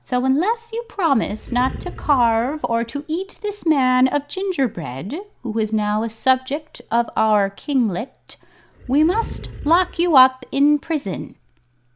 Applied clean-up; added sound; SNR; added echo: none; Animal; 13 dB; none.